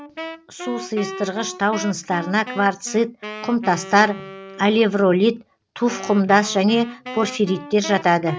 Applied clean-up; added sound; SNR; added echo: none; Wind instrument, woodwind instrument; 14 dB; none.